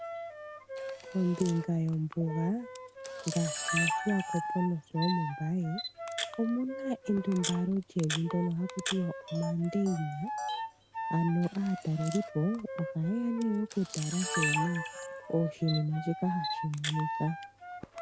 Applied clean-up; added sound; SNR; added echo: none; Wind instrument, woodwind instrument + Camera; 6 dB; none.